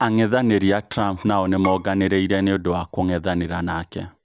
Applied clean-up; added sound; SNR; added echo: none; Bowed string instrument; 17 dB; none.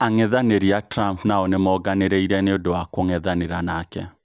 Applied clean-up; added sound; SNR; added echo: none; none; none; none.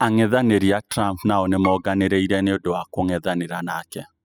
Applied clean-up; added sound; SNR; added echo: classical method spectral subtraction.